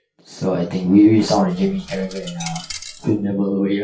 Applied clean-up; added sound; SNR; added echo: classical method WPE with log-MMSE.